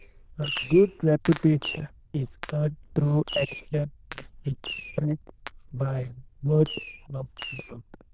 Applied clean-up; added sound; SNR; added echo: neural diffusion model UNIVERSE++.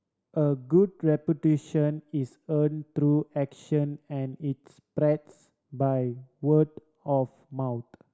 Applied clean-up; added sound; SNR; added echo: none; none; none; none.